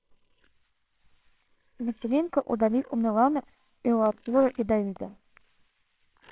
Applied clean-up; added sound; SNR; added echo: neural separator model SepFormer WHAMR!.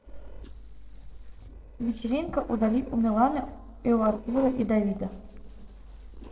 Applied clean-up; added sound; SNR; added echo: neural separator model SepFormer DNS4.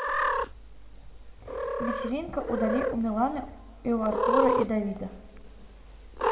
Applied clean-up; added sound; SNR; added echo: none; Cat; 0 dB; reverberation time 2.9 s.